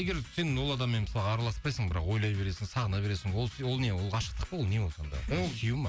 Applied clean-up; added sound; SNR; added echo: none; none; none; none.